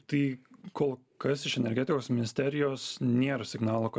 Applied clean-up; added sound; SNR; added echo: none; none; none; none.